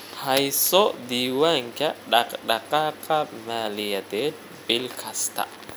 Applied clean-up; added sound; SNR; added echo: none; none; none; none.